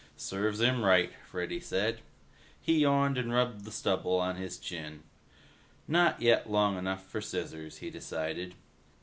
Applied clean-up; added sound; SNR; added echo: none; none; none; none.